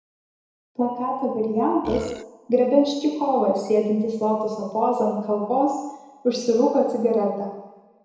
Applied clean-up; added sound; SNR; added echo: none; Burping, eructation; 11 dB; reverberation time 1.0 s.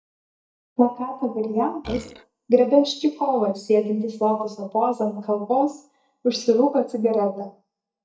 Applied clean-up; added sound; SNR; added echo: neural mask model DeepFilterNet 3.